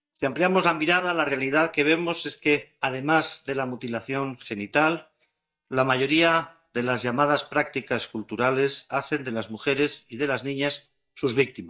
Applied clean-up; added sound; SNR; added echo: neural mask model DeepFilterNet 3.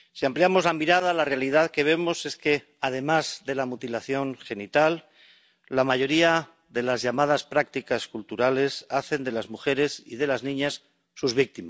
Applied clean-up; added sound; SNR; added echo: none; none; none; none.